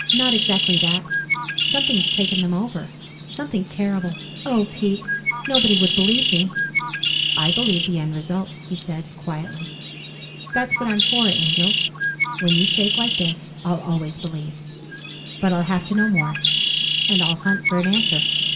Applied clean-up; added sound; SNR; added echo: none; Bird; -1 dB; reverberation time 1.3 s.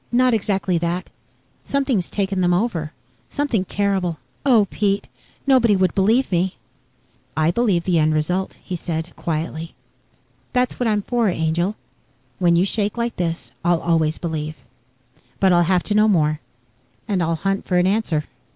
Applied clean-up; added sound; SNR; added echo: none; none; none; none.